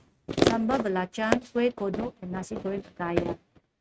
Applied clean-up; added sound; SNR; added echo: neural mask model RNNoise.